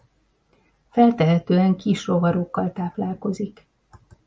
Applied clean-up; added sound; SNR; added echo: none; none; none; none.